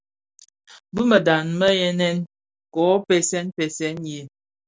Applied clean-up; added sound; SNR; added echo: none; none; none; none.